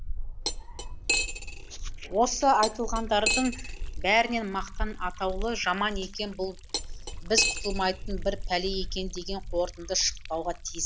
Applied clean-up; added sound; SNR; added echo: none; Liquid + Cutlery, silverware; 3 dB; none.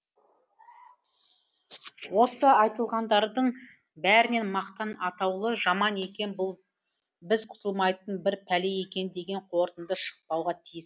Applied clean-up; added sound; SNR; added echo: none; none; none; none.